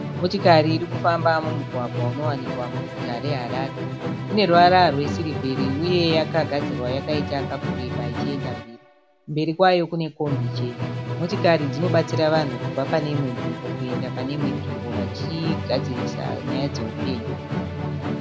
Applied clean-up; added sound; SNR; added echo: none; Musical instrument; 4 dB; none.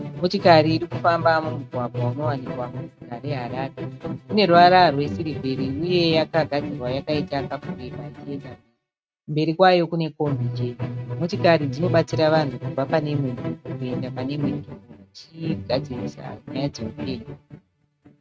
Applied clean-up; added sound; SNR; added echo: neural mask model RNNoise.